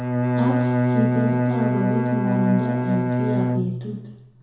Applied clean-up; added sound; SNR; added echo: none; Bowed string instrument; -5 dB; reverberation time 0.7 s.